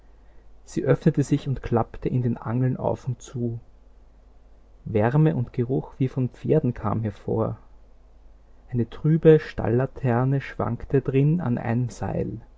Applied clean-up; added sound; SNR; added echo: none; none; none; none.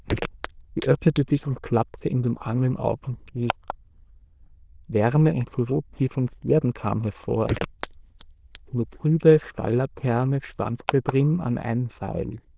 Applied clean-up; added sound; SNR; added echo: neural diffusion model UNIVERSE++.